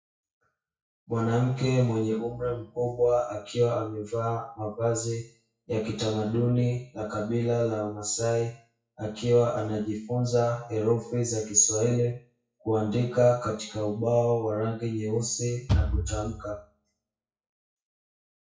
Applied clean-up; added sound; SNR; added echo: classical method WPE with log-MMSE.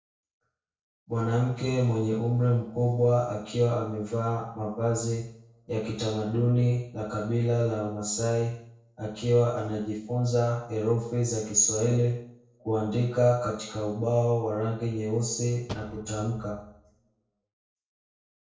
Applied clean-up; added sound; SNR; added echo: neural separator model SepFormer DNS4.